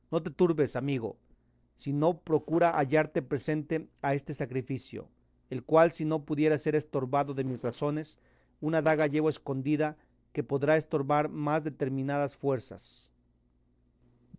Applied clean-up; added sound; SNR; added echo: neural separator model SepFormer DNS4.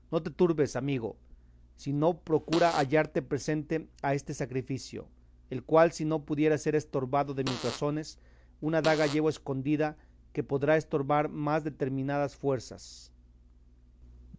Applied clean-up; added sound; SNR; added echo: none; Fart; 10 dB; none.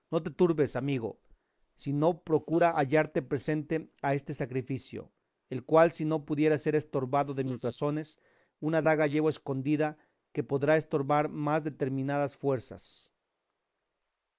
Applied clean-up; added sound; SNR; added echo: neural mask model Resemble Enhance denoiser.